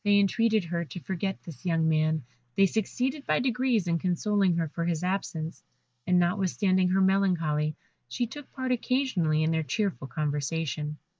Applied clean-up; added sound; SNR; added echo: neural mask model Resemble Enhance denoiser.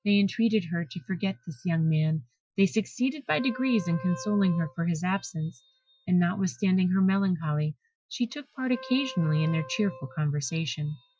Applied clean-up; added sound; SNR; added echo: classical method Wiener filter.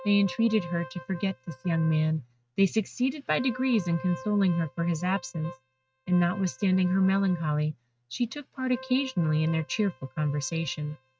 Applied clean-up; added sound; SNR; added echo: neural mask model RNNoise.